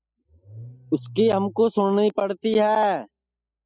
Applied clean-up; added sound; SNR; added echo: classical method spectral subtraction.